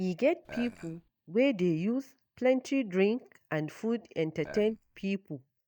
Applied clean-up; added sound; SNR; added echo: neural mask model DeepFilterNet 3.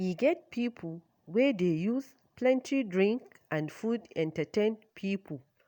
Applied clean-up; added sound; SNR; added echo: none; none; none; none.